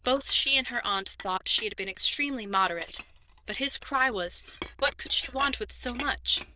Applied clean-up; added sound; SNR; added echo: neural diffusion model UNIVERSE++.